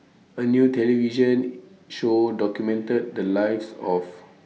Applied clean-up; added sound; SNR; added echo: none; none; none; none.